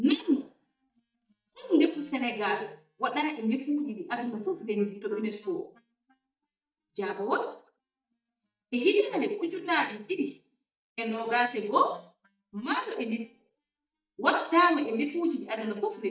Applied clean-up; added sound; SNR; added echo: neural mask model DeepFilterNet 3.